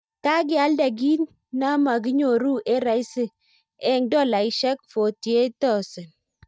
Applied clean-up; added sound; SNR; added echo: neural mask model DeepFilterNet 3.